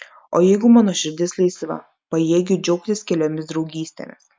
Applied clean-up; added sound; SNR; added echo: none; none; none; none.